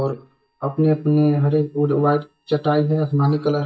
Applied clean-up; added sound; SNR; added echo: neural mask model DeepFilterNet 3.